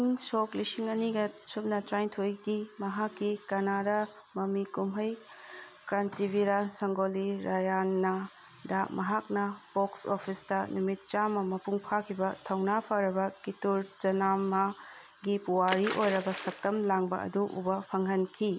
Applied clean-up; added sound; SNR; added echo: none; Splash, splatter; 11 dB; none.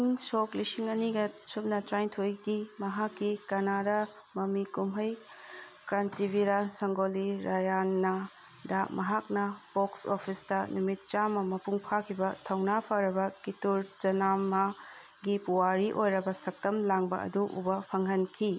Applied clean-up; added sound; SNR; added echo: none; none; none; none.